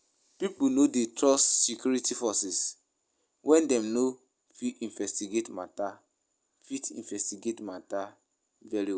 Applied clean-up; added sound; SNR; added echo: none; none; none; none.